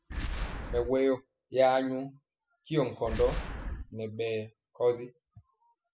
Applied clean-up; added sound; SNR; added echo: classical method spectral subtraction.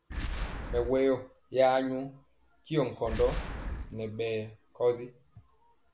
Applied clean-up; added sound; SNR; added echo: none; Boom; 8 dB; none.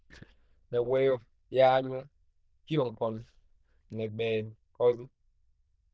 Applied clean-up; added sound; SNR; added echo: neural diffusion model UNIVERSE++.